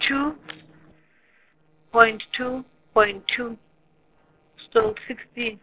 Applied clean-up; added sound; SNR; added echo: neural separator model SepFormer DNS4.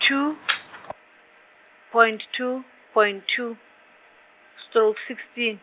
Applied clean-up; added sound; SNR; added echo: none; none; none; none.